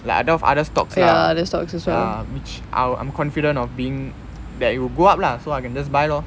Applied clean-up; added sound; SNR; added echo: none; none; none; none.